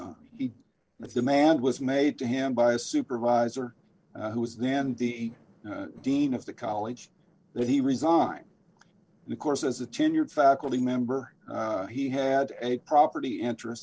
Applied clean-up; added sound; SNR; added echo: neural separator model SepFormer DNS4.